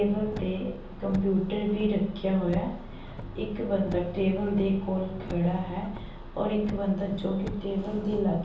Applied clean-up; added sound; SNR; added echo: none; Car; 11 dB; reverberation time 0.7 s.